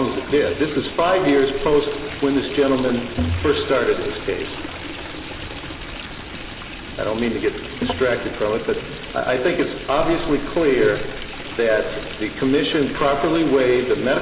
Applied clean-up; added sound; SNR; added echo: none; Stream; 11 dB; reverberation time 2.3 s.